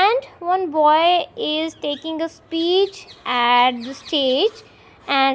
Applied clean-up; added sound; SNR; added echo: none; none; none; none.